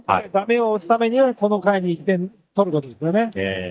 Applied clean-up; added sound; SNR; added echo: neural mask model DeepFilterNet 3.